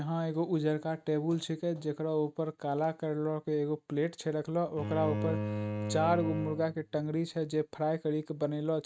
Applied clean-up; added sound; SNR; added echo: neural mask model RNNoise.